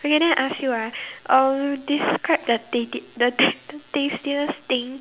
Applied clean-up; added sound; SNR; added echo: none; none; none; none.